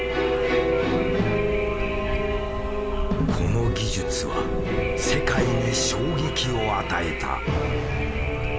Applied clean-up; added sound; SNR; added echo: none; Engine + Wind; 5 dB; none.